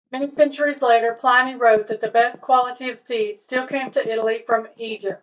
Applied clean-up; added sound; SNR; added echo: neural mask model DeepFilterNet 3.